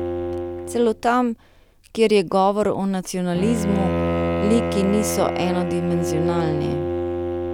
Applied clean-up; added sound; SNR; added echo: none; Bowed string instrument; 3 dB; none.